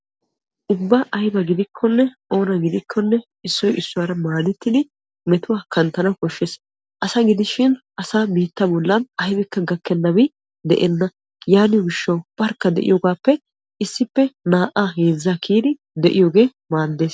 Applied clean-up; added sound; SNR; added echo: none; none; none; none.